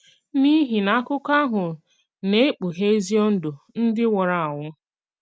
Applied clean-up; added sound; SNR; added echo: none; none; none; none.